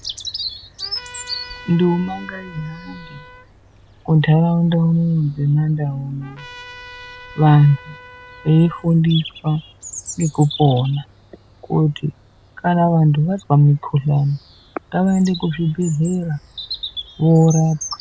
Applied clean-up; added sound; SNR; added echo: none; Bird vocalization, bird call, bird song + Trumpet; 17 dB; none.